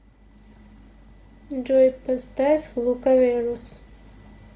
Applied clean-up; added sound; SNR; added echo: none; none; none; none.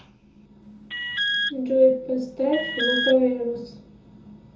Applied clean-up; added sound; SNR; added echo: none; Alarm; 3 dB; reverberation time 0.5 s.